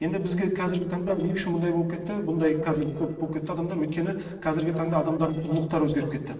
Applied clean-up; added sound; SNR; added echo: neural separator model SepFormer DNS4.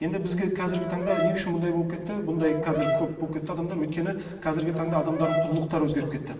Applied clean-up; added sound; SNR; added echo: none; Brass instrument; 5 dB; reverberation time 2.3 s.